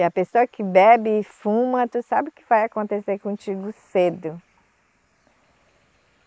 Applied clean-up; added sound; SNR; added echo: neural mask model Resemble Enhance denoiser.